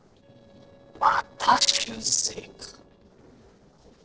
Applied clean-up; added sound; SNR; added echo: neural separator model SepFormer DNS4.